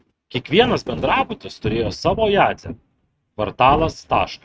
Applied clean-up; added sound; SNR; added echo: neural mask model RNNoise.